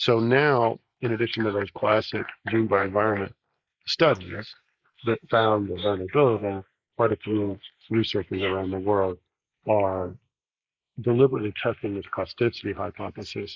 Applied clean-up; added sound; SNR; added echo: neural mask model Resemble Enhance denoiser.